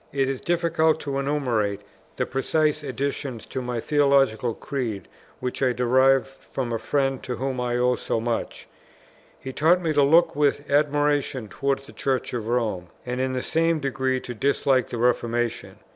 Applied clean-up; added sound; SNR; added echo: none; none; none; none.